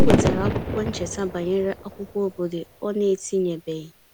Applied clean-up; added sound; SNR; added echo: none; Fireworks; -1 dB; none.